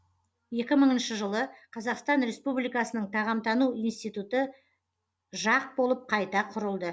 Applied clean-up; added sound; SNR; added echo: none; none; none; none.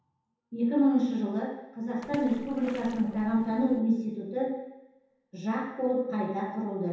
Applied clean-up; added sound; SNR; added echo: none; Splash, splatter; 15 dB; reverberation time 0.9 s.